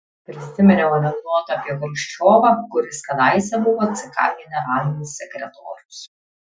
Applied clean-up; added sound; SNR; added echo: classical method Wiener filter.